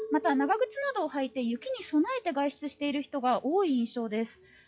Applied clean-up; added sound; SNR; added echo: classical method log-MMSE.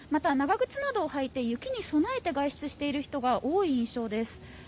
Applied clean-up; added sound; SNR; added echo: none; none; none; none.